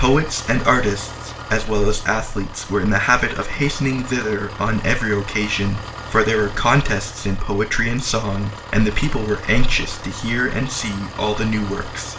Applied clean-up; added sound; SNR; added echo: none; Engine; 14 dB; reverberation time 0.4 s.